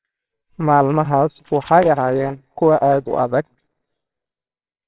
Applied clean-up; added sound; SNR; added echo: neural separator model SepFormer WHAMR!.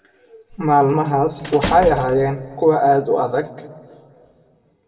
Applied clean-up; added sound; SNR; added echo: none; Squeak / Slam / Human group actions; 15 dB; reverberation time 1.3 s.